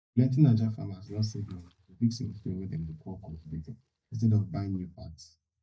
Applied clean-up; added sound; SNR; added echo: neural mask model DeepFilterNet 3.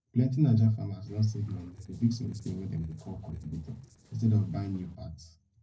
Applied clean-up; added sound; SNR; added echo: neural separator model SepFormer DNS4.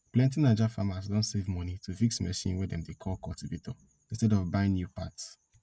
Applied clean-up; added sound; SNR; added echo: none; none; none; none.